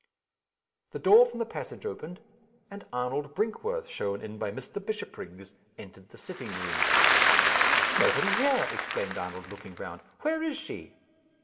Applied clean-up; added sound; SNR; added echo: none; Applause / Crowd; -5 dB; reverberation time 1.0 s.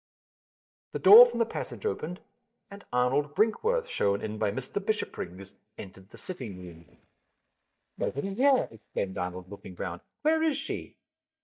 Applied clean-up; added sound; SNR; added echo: neural mask model DeepFilterNet 3.